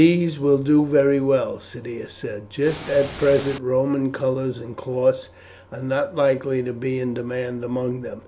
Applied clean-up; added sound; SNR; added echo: none; Ocean / Boat, Water vehicle; 13 dB; none.